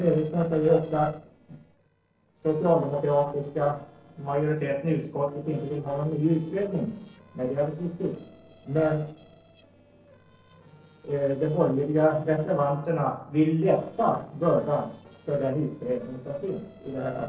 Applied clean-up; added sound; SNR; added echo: neural separator model SepFormer DNS4.